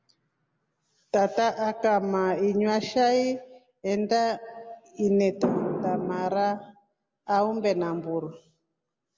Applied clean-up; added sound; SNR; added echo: none; none; none; none.